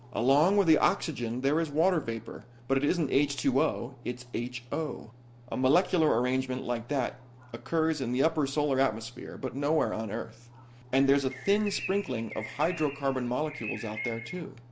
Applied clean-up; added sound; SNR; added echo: none; Bird; 13 dB; none.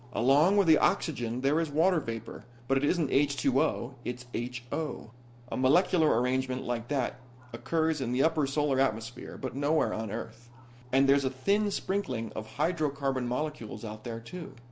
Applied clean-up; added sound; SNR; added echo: none; none; none; none.